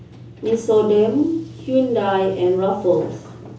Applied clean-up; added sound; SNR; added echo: none; Sliding door; 18 dB; reverberation time 0.7 s.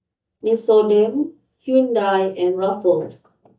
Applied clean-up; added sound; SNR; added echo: neural mask model DeepFilterNet 3.